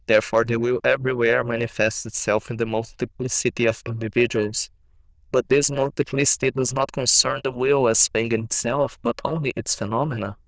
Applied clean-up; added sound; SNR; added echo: neural diffusion model UNIVERSE++.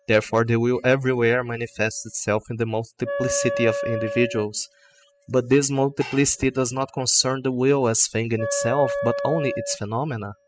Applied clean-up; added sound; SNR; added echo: classical method spectral subtraction.